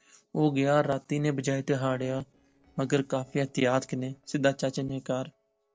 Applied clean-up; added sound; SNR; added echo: neural separator model SepFormer DNS4.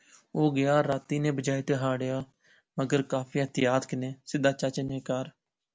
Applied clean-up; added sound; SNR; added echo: none; none; none; none.